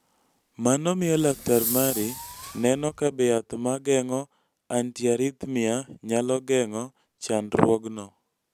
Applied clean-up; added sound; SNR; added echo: none; Fireworks; 7 dB; none.